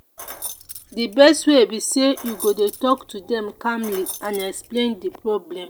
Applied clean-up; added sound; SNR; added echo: none; Keys jangling; 16 dB; none.